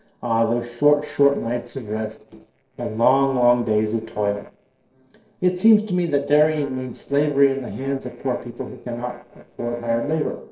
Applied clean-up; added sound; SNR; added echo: neural separator model SepFormer DNS4.